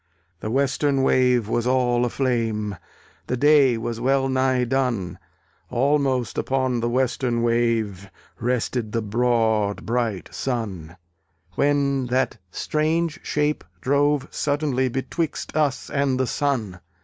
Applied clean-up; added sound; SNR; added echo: none; none; none; none.